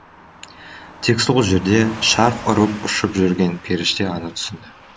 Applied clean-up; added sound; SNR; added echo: none; Car passing by / Truck; 17 dB; none.